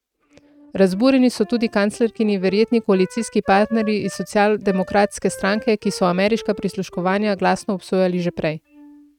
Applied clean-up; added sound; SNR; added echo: neural mask model RNNoise.